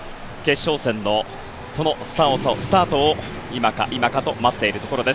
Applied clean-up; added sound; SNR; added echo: none; Buzz; 19 dB; none.